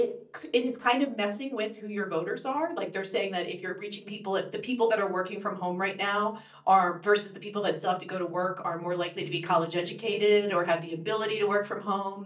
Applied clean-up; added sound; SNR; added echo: neural mask model DeepFilterNet 3.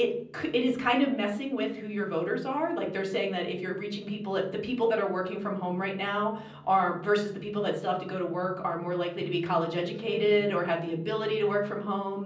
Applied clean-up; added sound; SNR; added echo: none; Electric guitar; 15 dB; reverberation time 0.6 s.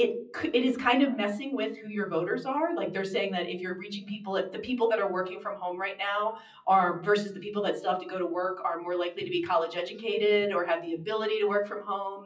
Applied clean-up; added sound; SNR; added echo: classical method WPE with log-MMSE.